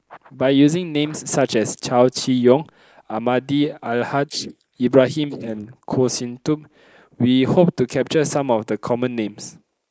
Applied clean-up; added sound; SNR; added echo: neural mask model Resemble Enhance denoiser.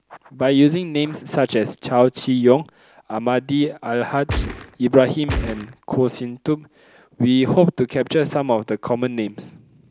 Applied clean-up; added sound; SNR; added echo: none; Gunshot, gunfire; 5 dB; none.